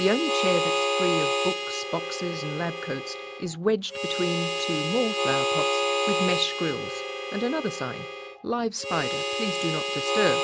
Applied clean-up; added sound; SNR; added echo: none; Harmonica; -1 dB; none.